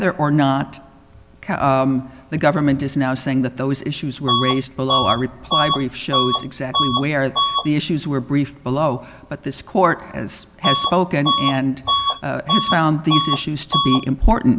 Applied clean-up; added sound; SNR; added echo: none; Bus / Alarm; 2 dB; none.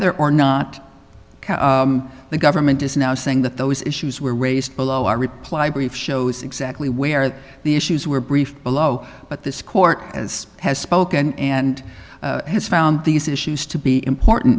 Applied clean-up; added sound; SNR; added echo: none; none; none; none.